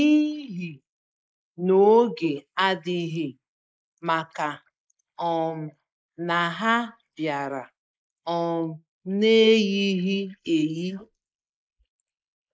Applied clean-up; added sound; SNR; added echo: neural mask model Resemble Enhance denoiser.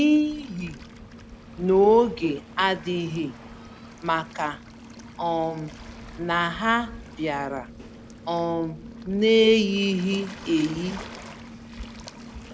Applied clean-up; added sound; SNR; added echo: none; Waves, surf; 16 dB; none.